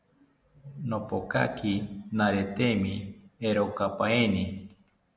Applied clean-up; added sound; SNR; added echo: none; none; none; none.